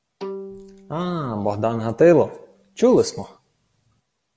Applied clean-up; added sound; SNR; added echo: none; Bowed string instrument; 19 dB; none.